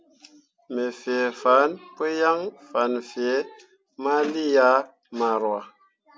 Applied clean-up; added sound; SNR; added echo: none; none; none; none.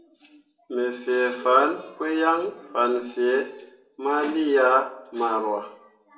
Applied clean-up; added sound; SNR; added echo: none; none; none; reverberation time 0.5 s.